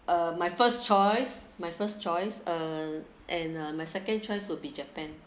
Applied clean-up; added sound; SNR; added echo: none; none; none; none.